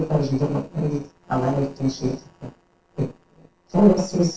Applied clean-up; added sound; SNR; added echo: neural separator model SepFormer DNS4.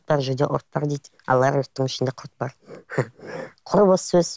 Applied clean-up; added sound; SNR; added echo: none; none; none; none.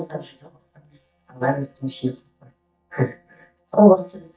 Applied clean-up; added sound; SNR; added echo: neural mask model DeepFilterNet 3.